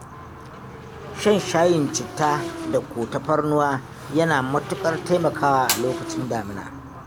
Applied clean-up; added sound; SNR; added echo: none; Motorcycle / Engine + Fire; 9 dB; none.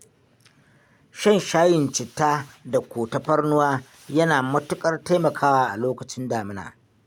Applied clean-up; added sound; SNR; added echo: none; none; none; none.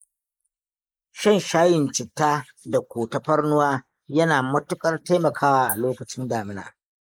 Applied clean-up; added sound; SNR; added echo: neural mask model Resemble Enhance denoiser.